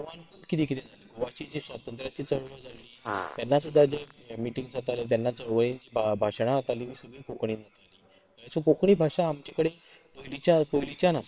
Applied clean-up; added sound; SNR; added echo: neural separator model SepFormer WHAM!.